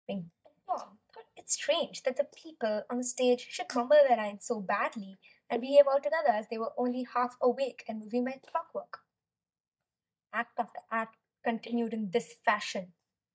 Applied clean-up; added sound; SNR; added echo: neural mask model DeepFilterNet 3.